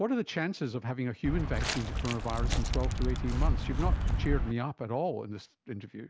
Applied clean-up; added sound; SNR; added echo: none; Walk, footsteps; -5 dB; none.